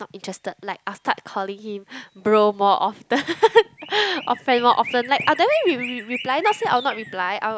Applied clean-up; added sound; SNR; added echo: none; Chirp, tweet; 16 dB; none.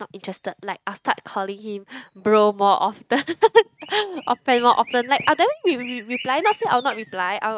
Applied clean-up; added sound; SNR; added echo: neural mask model RNNoise.